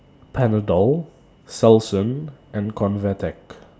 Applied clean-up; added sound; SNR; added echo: none; none; none; none.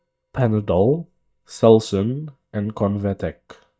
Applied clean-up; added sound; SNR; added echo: neural mask model DeepFilterNet 3.